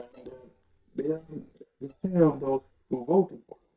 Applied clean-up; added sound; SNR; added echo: neural mask model DeepFilterNet 3.